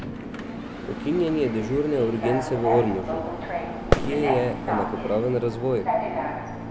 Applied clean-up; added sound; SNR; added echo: none; Subway, metro, underground + Fireworks; 2 dB; none.